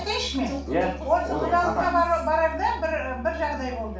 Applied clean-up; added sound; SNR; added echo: none; Musical instrument; 12 dB; reverberation time 0.3 s.